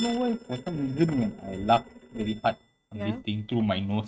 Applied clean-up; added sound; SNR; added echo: neural mask model RNNoise.